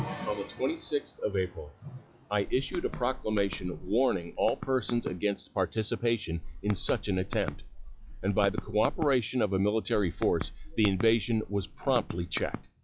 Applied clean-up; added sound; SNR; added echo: classical method log-MMSE.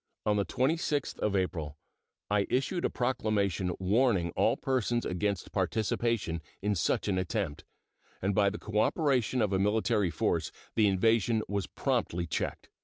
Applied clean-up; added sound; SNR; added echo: none; none; none; none.